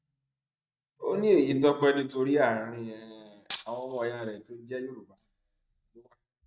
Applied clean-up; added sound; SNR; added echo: neural mask model DeepFilterNet 3.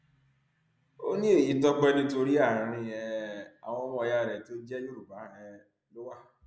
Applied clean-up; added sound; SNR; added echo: none; none; none; none.